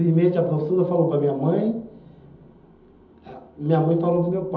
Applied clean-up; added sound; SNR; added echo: none; none; none; reverberation time 1.2 s.